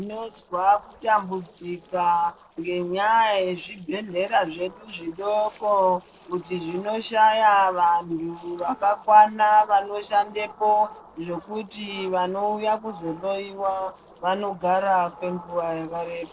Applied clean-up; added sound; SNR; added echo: neural separator model SepFormer DNS4.